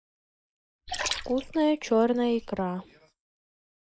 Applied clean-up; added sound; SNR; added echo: neural mask model Resemble Enhance denoiser.